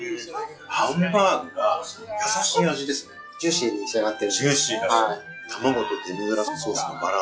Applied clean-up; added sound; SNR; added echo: classical method log-MMSE.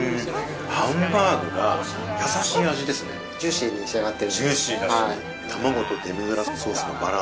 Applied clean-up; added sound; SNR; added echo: none; Bark; 15 dB; none.